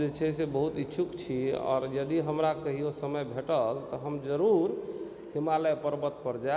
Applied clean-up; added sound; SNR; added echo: none; none; none; none.